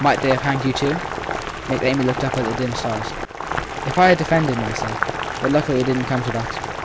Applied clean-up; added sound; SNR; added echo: none; Boiling; 5 dB; none.